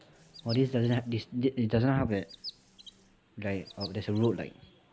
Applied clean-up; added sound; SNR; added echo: none; Chirp, tweet; 18 dB; none.